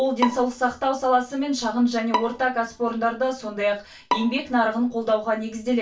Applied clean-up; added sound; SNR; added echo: none; Bowed string instrument; 10 dB; reverberation time 0.2 s.